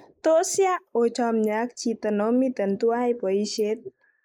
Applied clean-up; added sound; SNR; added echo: neural mask model Resemble Enhance denoiser.